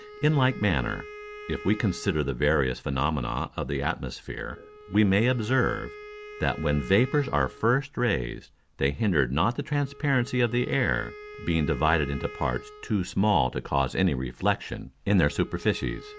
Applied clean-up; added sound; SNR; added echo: none; Wind instrument, woodwind instrument; 18 dB; none.